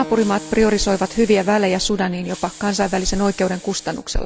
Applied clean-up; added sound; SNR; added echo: none; Hiss + Keyboard (musical); 18 dB; none.